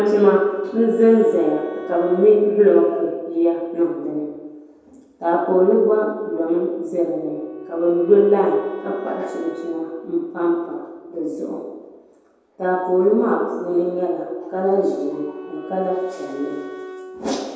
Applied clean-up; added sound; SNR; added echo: none; Wind instrument, woodwind instrument; 18 dB; reverberation time 1.0 s.